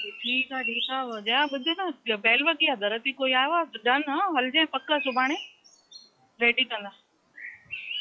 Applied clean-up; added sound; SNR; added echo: classical method log-MMSE.